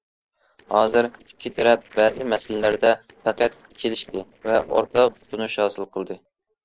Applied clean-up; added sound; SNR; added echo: neural separator model SepFormer DNS4.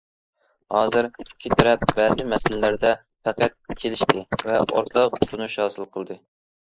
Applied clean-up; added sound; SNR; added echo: neural mask model Resemble Enhance denoiser.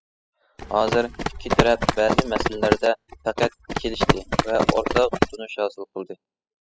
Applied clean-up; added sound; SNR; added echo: classical method spectral subtraction.